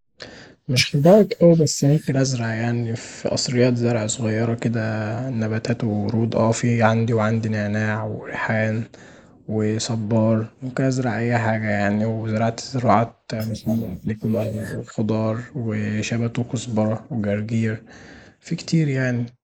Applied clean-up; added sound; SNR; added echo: neural mask model Resemble Enhance denoiser.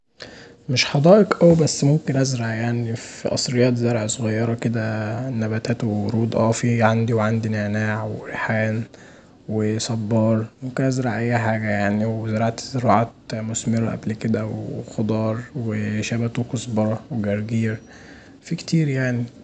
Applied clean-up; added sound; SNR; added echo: none; none; none; none.